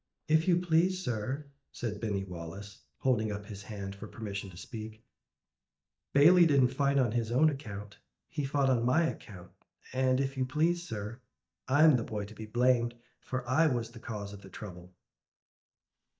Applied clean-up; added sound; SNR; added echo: neural mask model DeepFilterNet 3.